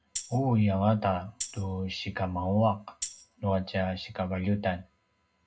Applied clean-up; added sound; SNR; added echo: none; Tambourine; 14 dB; reverberation time 0.2 s.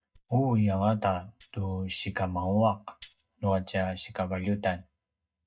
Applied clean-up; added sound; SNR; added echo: neural mask model DeepFilterNet 3.